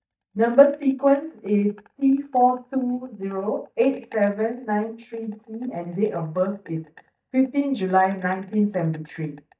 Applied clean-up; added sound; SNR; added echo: neural mask model DeepFilterNet 3.